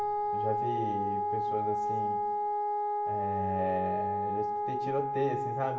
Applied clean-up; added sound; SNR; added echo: none; Wind instrument, woodwind instrument; -5 dB; reverberation time 0.7 s.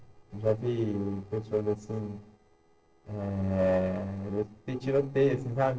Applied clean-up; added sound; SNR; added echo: neural separator model SepFormer DNS4.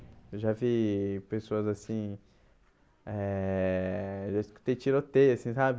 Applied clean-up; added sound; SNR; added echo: none; none; none; none.